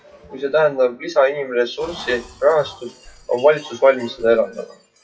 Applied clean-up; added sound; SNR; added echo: classical method WPE with log-MMSE.